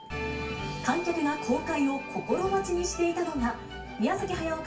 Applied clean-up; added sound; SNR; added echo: none; Doorbell; 14 dB; reverberation time 0.3 s.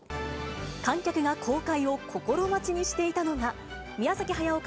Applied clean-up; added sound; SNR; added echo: none; none; none; none.